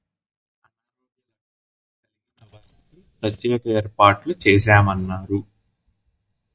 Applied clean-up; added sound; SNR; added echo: neural mask model DeepFilterNet 3.